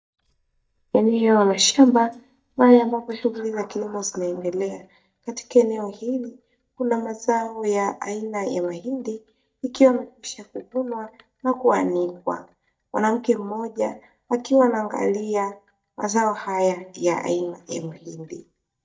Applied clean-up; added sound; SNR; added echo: neural mask model DeepFilterNet 3.